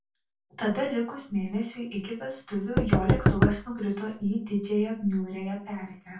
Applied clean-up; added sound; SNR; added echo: none; Knock; -4 dB; reverberation time 0.3 s.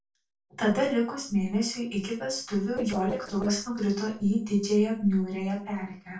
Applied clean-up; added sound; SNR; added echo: neural separator model SepFormer DNS4.